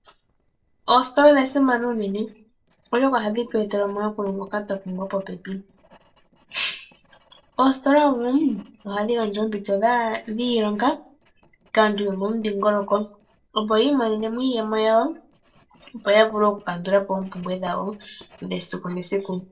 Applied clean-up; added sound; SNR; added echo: neural separator model SepFormer DNS4.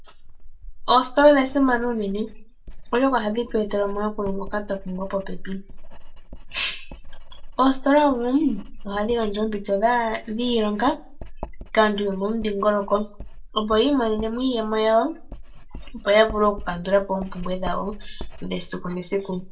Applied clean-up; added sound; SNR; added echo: none; Writing; 11 dB; reverberation time 0.2 s.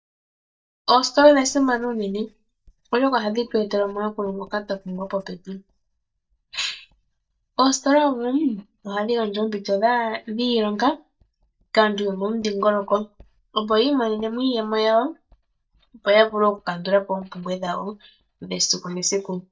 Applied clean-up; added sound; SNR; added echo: neural mask model DeepFilterNet 3.